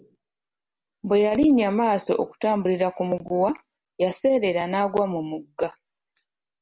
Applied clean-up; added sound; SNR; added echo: none; none; none; none.